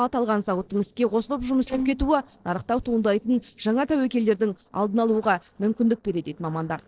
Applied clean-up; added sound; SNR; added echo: neural separator model SepFormer DNS4.